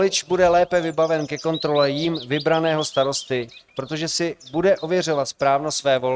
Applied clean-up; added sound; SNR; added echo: neural mask model RNNoise.